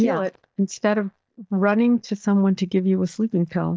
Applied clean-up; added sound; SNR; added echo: neural mask model DeepFilterNet 3.